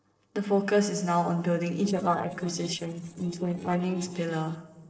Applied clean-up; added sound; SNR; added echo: neural separator model SepFormer DNS4.